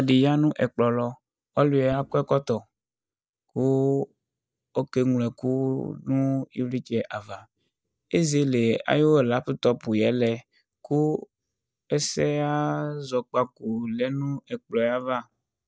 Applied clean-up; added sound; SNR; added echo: neural mask model DeepFilterNet 3.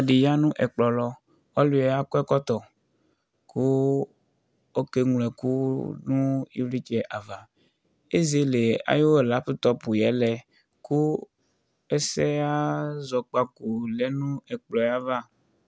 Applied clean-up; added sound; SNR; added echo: none; none; none; none.